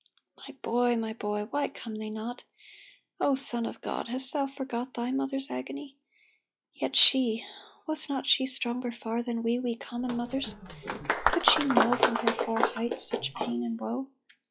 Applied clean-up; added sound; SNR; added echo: classical method log-MMSE.